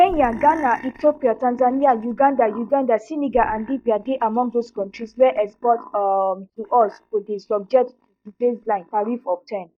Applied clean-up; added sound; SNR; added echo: neural mask model DeepFilterNet 3.